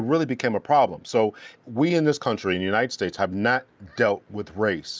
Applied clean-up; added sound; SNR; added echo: none; none; none; none.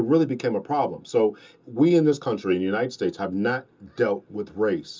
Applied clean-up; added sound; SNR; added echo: none; none; none; reverberation time 0.2 s.